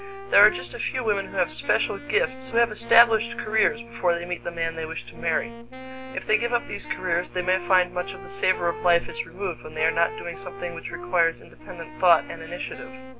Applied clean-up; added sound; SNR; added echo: none; Wind instrument, woodwind instrument; 15 dB; none.